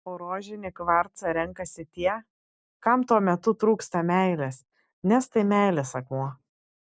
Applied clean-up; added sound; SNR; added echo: none; none; none; none.